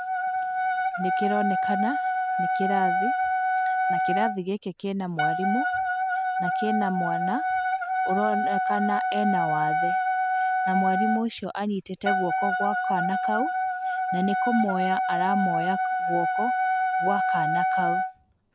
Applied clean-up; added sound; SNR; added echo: none; Wind instrument, woodwind instrument; -4 dB; none.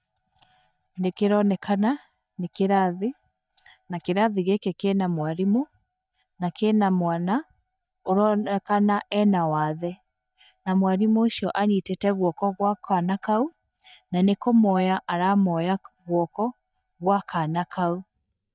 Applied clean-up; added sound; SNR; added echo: neural mask model DeepFilterNet 3.